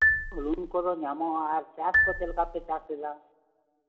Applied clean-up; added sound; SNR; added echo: none; Marimba, xylophone; -1 dB; reverberation time 0.8 s.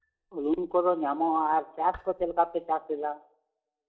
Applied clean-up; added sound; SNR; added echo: neural mask model DeepFilterNet 3.